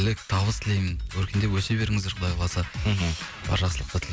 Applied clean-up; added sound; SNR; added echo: none; none; none; none.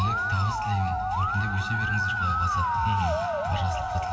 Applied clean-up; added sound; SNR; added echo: none; Musical instrument; -1 dB; reverberation time 2.9 s.